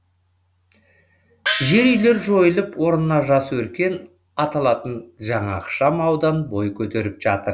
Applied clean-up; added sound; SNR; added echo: none; Gong; 5 dB; none.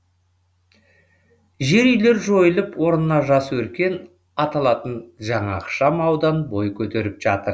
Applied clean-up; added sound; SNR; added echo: none; none; none; none.